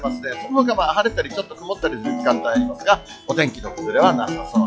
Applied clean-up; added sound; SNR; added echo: classical method log-MMSE.